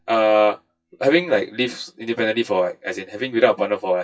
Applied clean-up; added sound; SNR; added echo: classical method WPE with log-MMSE.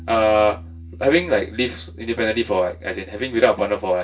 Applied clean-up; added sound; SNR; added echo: none; Piano; 18 dB; reverberation time 0.2 s.